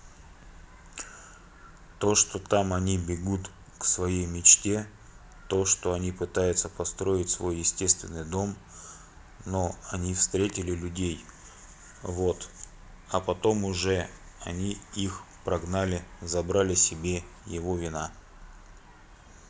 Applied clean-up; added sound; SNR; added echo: none; none; none; none.